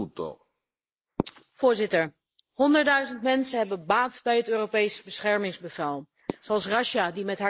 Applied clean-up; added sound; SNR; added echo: neural mask model Resemble Enhance denoiser.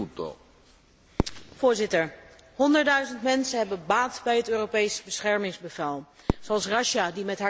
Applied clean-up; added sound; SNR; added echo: none; Fireworks; 12 dB; none.